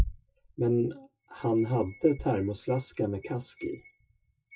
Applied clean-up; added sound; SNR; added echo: classical method WPE with log-MMSE.